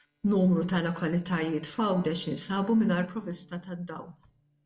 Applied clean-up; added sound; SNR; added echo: neural separator model SepFormer DNS4.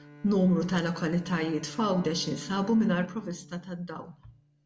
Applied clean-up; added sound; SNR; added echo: none; Bowed string instrument; 19 dB; none.